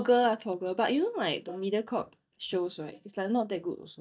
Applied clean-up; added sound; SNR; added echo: neural mask model DeepFilterNet 3.